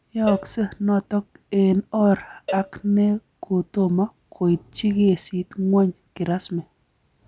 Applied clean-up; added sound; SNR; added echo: none; Cowbell; 15 dB; none.